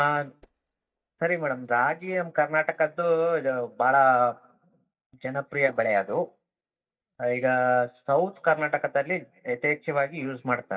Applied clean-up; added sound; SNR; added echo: neural mask model DeepFilterNet 3.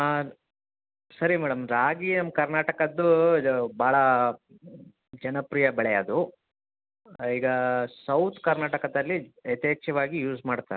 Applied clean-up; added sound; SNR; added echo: none; none; none; none.